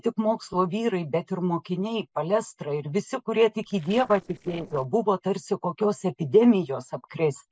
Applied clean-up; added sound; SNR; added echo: neural separator model SepFormer DNS4.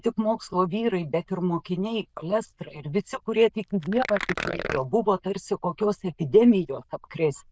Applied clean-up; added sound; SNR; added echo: neural diffusion model UNIVERSE++.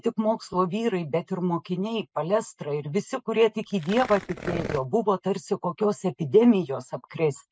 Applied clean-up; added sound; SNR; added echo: neural mask model RNNoise.